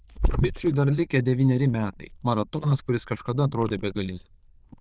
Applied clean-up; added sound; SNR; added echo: neural diffusion model UNIVERSE++.